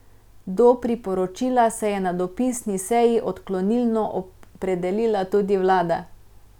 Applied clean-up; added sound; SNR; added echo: none; none; none; none.